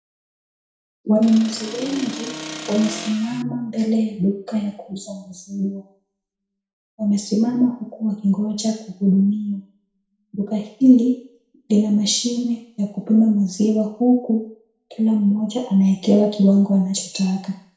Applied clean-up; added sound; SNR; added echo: none; Accelerating, revving, vroom; 12 dB; reverberation time 0.6 s.